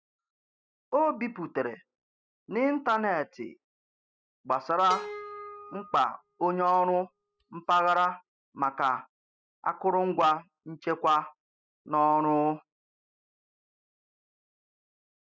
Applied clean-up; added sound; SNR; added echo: classical method spectral subtraction.